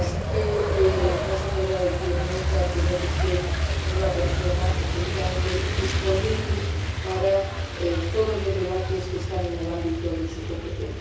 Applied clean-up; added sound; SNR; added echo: none; Truck; -2 dB; reverberation time 0.6 s.